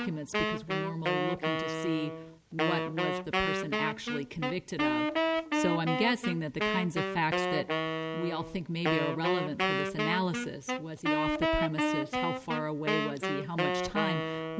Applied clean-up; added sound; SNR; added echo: none; Wind instrument, woodwind instrument; -2 dB; none.